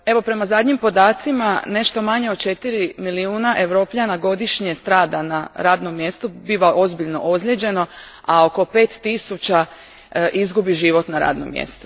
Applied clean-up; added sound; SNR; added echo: none; none; none; none.